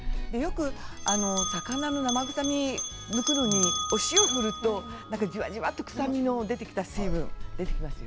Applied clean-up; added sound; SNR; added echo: none; Bell; 1 dB; none.